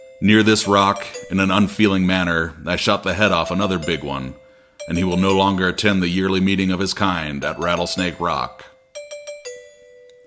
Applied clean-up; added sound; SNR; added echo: none; Doorbell; 18 dB; none.